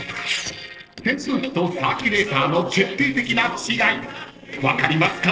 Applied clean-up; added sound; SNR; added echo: neural separator model SepFormer DNS4.